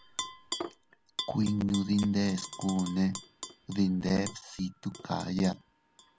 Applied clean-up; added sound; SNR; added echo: none; Tap / Glass; 12 dB; none.